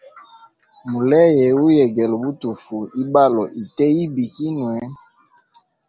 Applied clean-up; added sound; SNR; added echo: none; none; none; none.